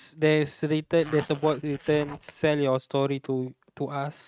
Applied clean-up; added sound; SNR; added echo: neural mask model RNNoise.